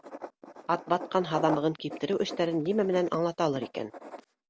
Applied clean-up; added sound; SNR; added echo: none; Writing; 12 dB; none.